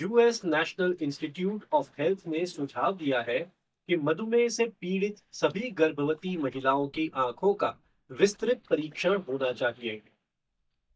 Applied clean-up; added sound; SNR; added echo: neural mask model DeepFilterNet 3.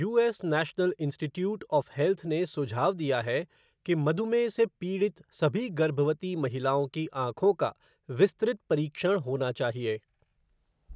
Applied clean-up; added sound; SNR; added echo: none; none; none; none.